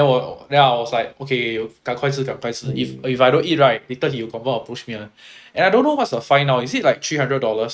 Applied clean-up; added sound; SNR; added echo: neural mask model RNNoise.